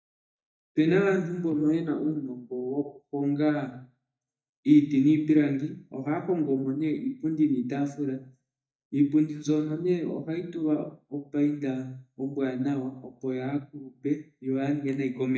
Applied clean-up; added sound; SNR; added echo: neural mask model DeepFilterNet 3.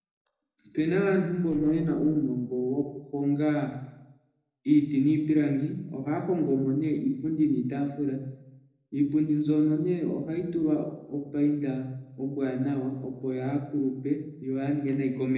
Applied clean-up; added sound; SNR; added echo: neural separator model SepFormer DNS4.